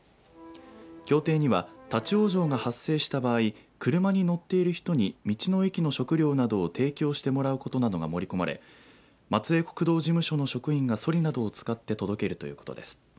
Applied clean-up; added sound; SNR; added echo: none; Accordion; 19 dB; none.